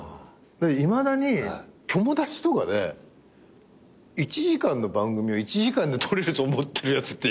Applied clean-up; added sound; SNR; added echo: none; none; none; none.